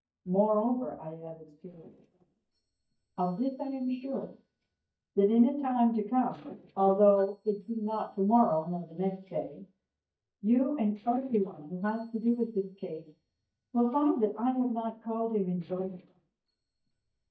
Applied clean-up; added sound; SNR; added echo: neural mask model DeepFilterNet 3.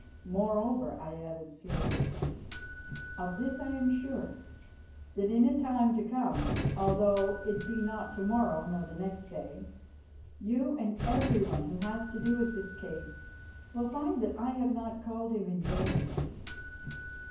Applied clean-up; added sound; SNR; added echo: none; Doorbell; 0 dB; reverberation time 0.9 s.